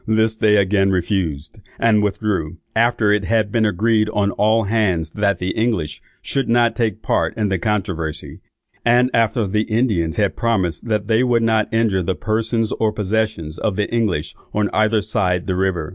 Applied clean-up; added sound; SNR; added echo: none; none; none; none.